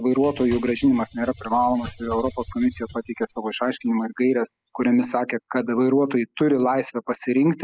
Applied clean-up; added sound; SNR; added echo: classical method spectral subtraction.